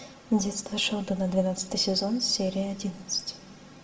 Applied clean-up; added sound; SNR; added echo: none; none; none; reverberation time 1.5 s.